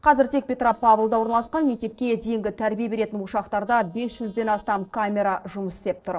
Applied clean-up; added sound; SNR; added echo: neural separator model SepFormer DNS4.